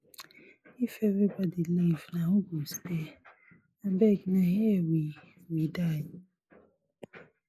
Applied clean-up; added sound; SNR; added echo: neural mask model Resemble Enhance denoiser.